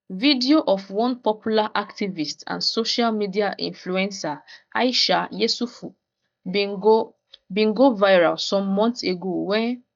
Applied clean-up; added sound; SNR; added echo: neural mask model DeepFilterNet 3.